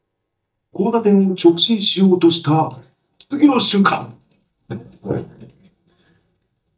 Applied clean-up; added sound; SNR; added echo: neural mask model DeepFilterNet 3.